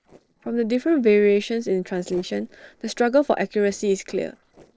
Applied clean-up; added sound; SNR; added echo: neural separator model SepFormer DNS4.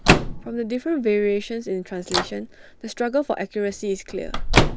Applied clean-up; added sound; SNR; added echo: none; Microwave oven; -1 dB; none.